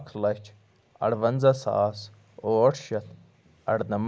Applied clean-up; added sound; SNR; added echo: none; none; none; none.